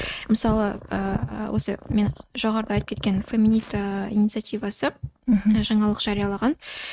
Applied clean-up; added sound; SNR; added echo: neural mask model RNNoise.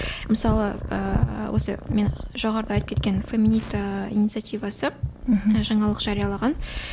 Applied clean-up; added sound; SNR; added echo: none; Purr; 10 dB; none.